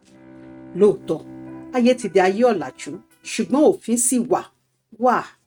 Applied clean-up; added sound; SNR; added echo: neural mask model RNNoise.